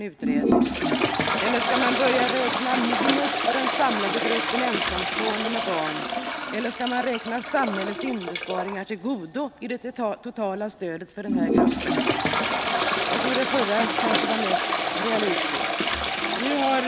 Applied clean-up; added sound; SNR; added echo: none; Toilet flush; -4 dB; none.